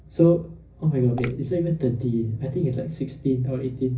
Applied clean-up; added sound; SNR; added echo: none; Drip / Water; 13 dB; reverberation time 0.4 s.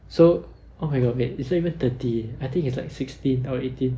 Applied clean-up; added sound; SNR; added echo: none; none; none; none.